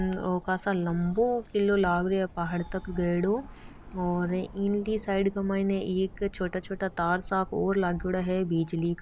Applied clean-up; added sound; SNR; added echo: none; Bird; 16 dB; none.